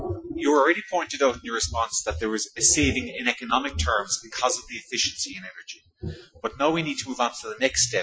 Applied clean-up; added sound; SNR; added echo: classical method Wiener filter.